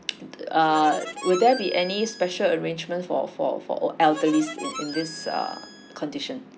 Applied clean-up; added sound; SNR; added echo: none; Harmonica; 13 dB; none.